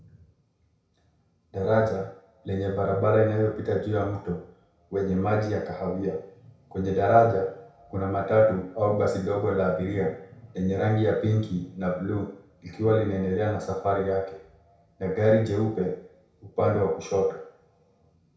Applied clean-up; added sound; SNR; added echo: none; none; none; reverberation time 0.6 s.